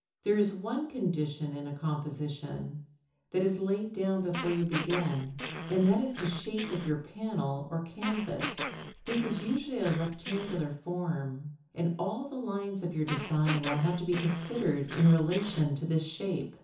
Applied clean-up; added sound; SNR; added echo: none; Growling; 9 dB; reverberation time 0.6 s.